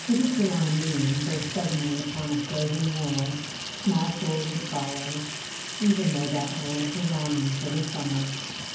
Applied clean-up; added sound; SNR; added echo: none; Sink (filling or washing) / Water tap, faucet; 7 dB; reverberation time 0.9 s.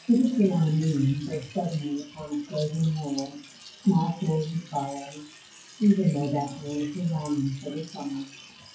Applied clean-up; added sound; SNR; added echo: classical method WPE with log-MMSE.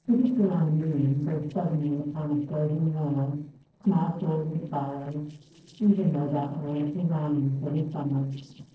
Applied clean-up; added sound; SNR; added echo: neural separator model SepFormer DNS4.